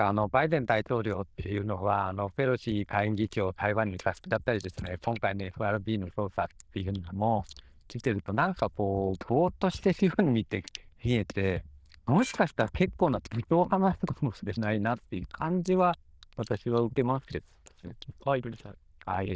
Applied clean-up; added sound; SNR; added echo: neural diffusion model UNIVERSE++.